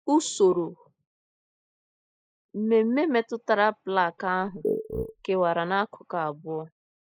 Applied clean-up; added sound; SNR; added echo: neural mask model Resemble Enhance denoiser.